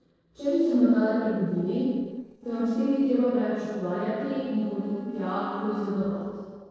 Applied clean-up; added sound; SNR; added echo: neural separator model SepFormer DNS4.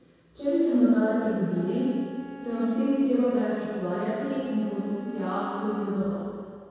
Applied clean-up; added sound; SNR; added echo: none; Bowed string instrument; 16 dB; reverberation time 2.0 s.